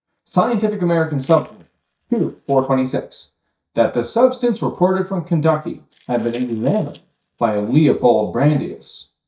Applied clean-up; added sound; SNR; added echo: neural mask model DeepFilterNet 3.